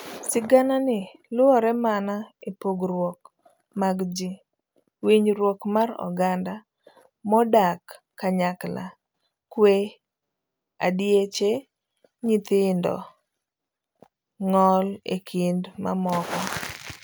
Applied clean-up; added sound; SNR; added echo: none; none; none; none.